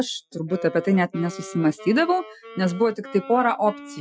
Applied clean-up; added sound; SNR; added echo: classical method Wiener filter.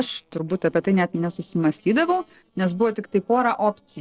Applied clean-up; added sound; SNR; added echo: neural separator model SepFormer DNS4.